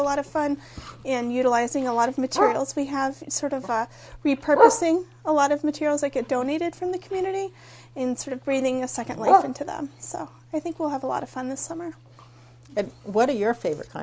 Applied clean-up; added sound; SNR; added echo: none; Bark; 4 dB; none.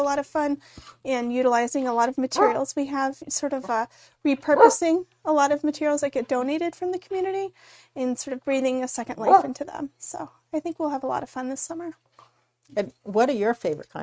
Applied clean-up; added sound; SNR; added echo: neural mask model RNNoise.